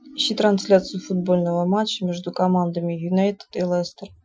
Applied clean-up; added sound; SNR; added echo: classical method Wiener filter.